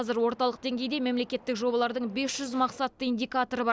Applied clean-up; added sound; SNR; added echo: none; none; none; none.